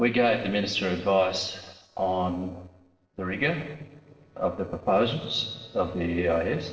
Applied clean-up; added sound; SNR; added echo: neural separator model SepFormer DNS4.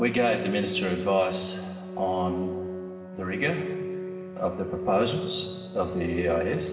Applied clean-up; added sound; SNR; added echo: none; Organ; 6 dB; reverberation time 2.9 s.